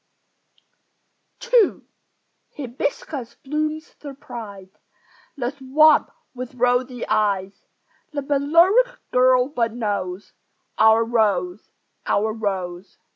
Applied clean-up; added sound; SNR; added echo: none; none; none; none.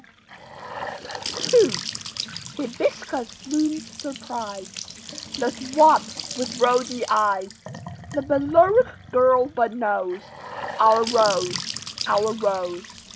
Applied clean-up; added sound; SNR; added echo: none; Trickle, dribble / Bathtub (filling or washing) / Sink (filling or washing) / Gurgling / Splash, splatter; 12 dB; none.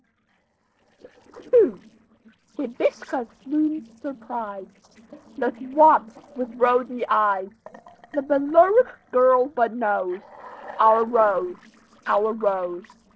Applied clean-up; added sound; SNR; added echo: neural separator model SepFormer DNS4.